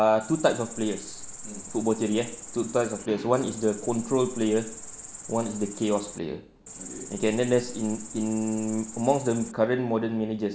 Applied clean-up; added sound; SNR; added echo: none; Cricket; 12 dB; none.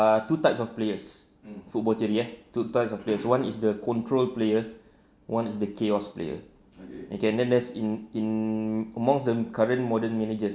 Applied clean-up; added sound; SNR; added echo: none; none; none; none.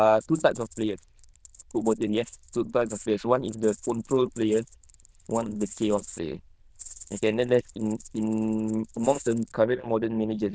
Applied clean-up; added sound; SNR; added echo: neural diffusion model UNIVERSE++.